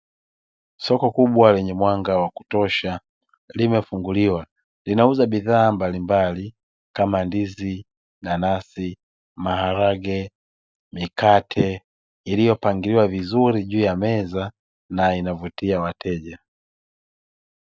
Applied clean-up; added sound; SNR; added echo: none; none; none; none.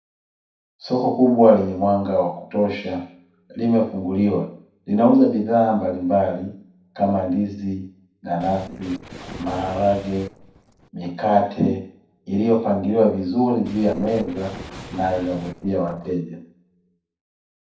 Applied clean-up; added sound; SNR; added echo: neural separator model SepFormer DNS4.